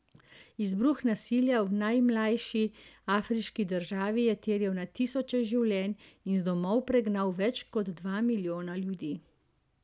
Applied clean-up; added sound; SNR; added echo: none; none; none; none.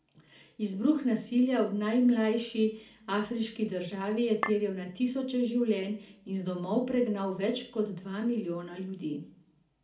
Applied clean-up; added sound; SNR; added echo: none; Chink, clink; 6 dB; reverberation time 0.4 s.